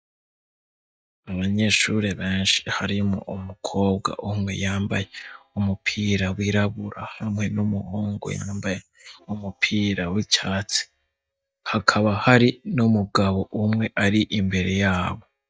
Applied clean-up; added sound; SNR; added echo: neural mask model DeepFilterNet 3.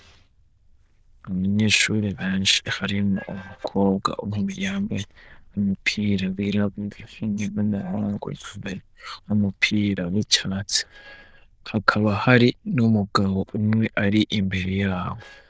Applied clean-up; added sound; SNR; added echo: neural diffusion model UNIVERSE++.